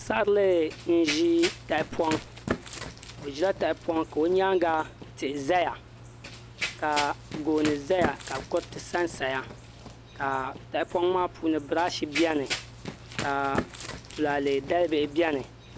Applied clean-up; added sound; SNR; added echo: none; Run; 11 dB; none.